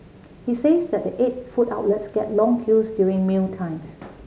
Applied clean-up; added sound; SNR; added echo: none; none; none; none.